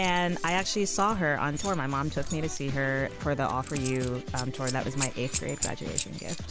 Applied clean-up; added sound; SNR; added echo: none; Keys jangling; 7 dB; none.